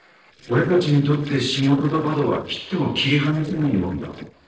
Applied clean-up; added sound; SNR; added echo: neural separator model SepFormer DNS4.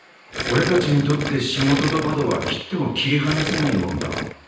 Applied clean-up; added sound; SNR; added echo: none; Gurgling; 5 dB; reverberation time 0.9 s.